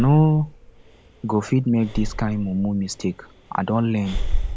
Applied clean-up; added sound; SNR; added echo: none; Breathing; 7 dB; none.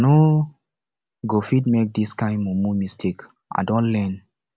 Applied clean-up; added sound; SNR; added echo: none; none; none; none.